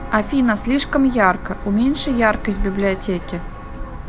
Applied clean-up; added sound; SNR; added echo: none; Walk, footsteps + Train / Breathing; 9 dB; none.